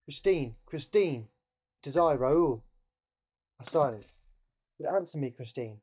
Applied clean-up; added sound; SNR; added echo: neural mask model DeepFilterNet 3.